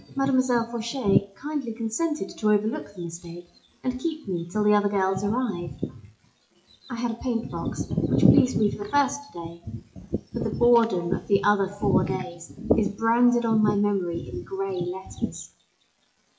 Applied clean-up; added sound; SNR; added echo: classical method WPE with log-MMSE.